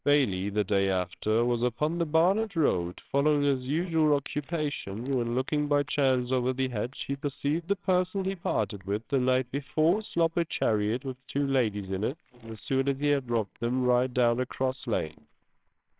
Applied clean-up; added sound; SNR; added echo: neural separator model SepFormer WHAMR!.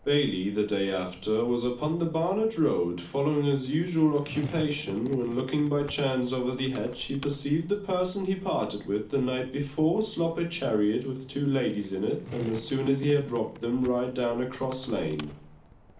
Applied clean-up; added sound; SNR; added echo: none; Skateboard; 18 dB; reverberation time 0.4 s.